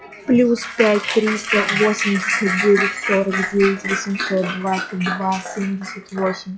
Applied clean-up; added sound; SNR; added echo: classical method log-MMSE.